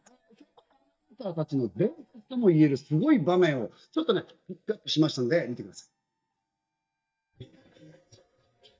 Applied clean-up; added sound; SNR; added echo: neural mask model DeepFilterNet 3.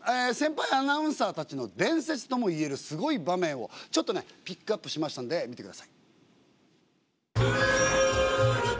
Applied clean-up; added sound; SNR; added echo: none; none; none; none.